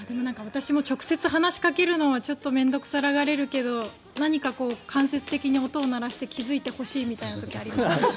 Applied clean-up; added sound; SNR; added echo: none; none; none; none.